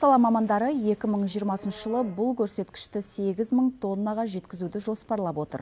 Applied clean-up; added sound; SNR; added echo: none; none; none; none.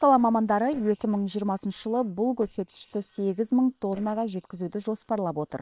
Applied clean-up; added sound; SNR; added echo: neural separator model SepFormer WHAM!.